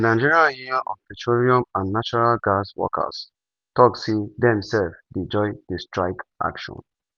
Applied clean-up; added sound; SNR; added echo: none; none; none; none.